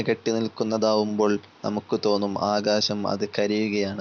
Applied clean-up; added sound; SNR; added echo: none; none; none; none.